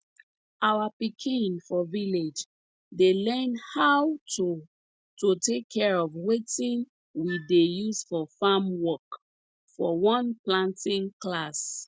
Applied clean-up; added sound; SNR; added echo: none; Wind instrument, woodwind instrument; 16 dB; none.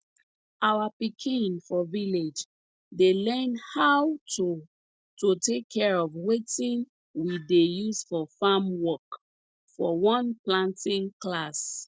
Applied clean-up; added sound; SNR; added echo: neural separator model SepFormer DNS4.